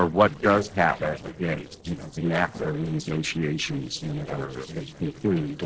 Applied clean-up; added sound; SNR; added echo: neural separator model SepFormer DNS4.